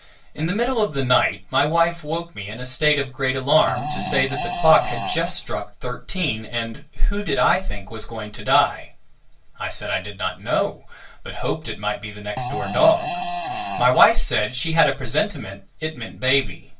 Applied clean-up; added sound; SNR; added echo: none; Fart; 6 dB; reverberation time 0.2 s.